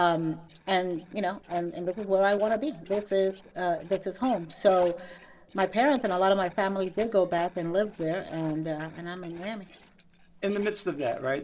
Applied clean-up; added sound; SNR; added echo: neural separator model SepFormer DNS4.